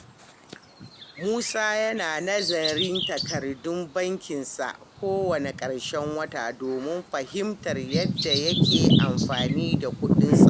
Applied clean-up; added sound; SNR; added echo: none; Bird vocalization, bird call, bird song; -3 dB; none.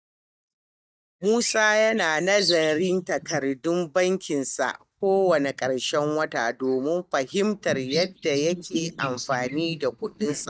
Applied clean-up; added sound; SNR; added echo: neural mask model DeepFilterNet 3.